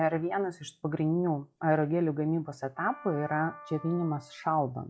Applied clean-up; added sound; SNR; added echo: classical method log-MMSE.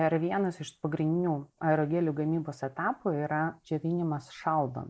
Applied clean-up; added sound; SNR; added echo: neural mask model Resemble Enhance denoiser.